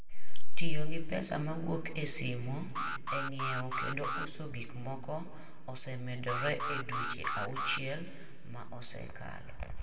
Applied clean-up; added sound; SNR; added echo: none; Alarm; 10 dB; reverberation time 1.5 s.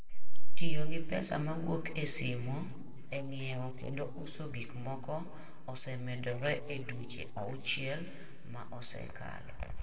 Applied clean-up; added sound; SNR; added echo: neural separator model SepFormer DNS4.